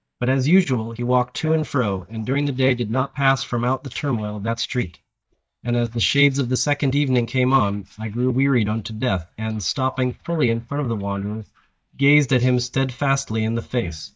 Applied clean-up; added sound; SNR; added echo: neural mask model DeepFilterNet 3.